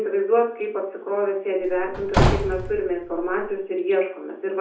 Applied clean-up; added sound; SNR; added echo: none; Slam / Wood; 1 dB; reverberation time 0.5 s.